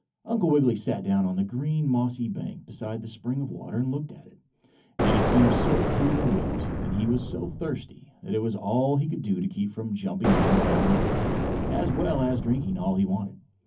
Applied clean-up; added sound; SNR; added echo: none; Explosion; -1 dB; reverberation time 0.3 s.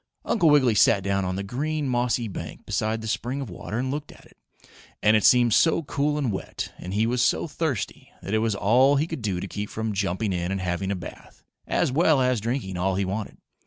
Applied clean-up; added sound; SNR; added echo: none; none; none; none.